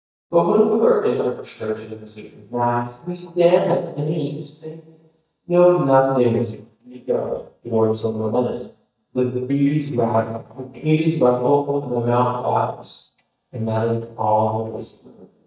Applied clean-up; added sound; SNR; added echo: neural mask model DeepFilterNet 3.